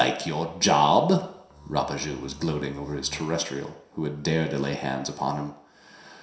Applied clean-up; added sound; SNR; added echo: none; Bowed string instrument; 19 dB; reverberation time 0.7 s.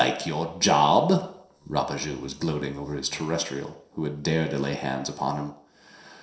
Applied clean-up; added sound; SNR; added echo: neural separator model SepFormer DNS4.